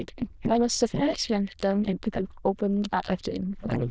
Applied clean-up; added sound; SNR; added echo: neural diffusion model UNIVERSE++.